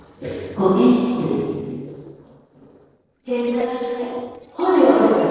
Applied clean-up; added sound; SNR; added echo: neural separator model SepFormer DNS4.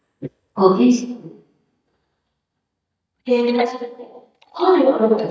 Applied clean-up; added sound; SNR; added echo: neural mask model DeepFilterNet 3.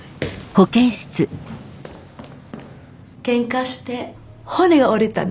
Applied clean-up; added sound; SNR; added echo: none; none; none; none.